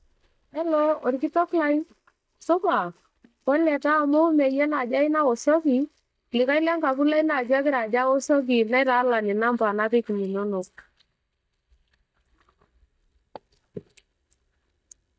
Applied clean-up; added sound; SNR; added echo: neural mask model DeepFilterNet 3.